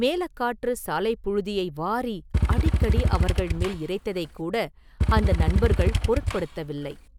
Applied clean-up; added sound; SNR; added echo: none; Motorcycle / Engine; -4 dB; none.